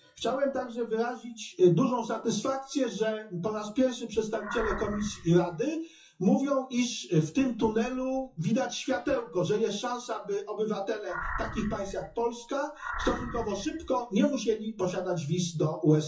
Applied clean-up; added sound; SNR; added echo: classical method WPE with log-MMSE.